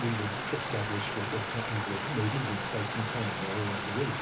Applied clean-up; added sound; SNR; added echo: none; Stream; 0 dB; reverberation time 0.3 s.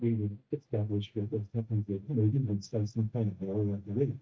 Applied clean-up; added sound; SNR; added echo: neural mask model DeepFilterNet 3.